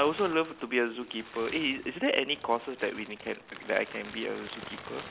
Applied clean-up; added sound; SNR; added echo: none; Crumpling, crinkling; 15 dB; none.